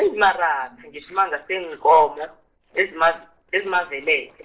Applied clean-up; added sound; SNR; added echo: neural separator model SepFormer DNS4.